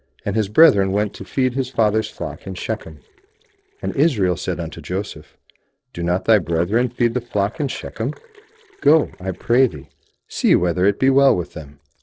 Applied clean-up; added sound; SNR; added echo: neural separator model SepFormer DNS4.